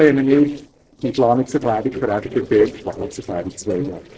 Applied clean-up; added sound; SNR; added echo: neural separator model SepFormer DNS4.